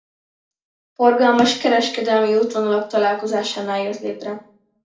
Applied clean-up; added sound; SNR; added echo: none; none; none; reverberation time 0.4 s.